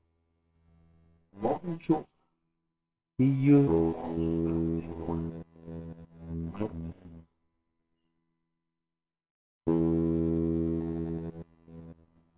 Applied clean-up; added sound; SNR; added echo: neural separator model SepFormer WHAMR!.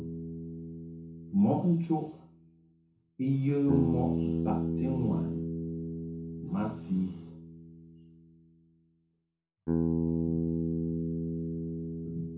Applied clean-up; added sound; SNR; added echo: none; Bass guitar; 0 dB; reverberation time 0.7 s.